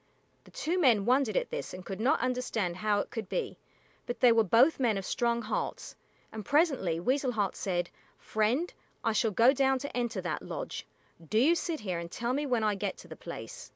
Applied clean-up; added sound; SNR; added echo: none; none; none; none.